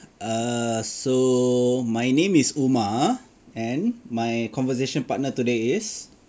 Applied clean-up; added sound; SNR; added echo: none; none; none; none.